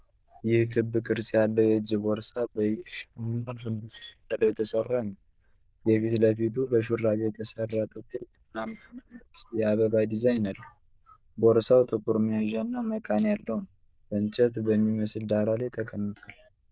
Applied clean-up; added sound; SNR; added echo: neural diffusion model UNIVERSE++.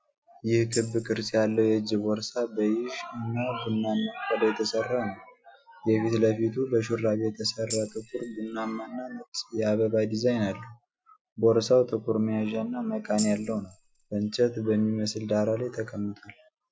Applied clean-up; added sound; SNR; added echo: none; Tambourine; 14 dB; none.